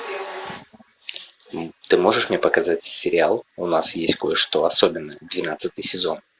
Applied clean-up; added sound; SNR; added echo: none; none; none; none.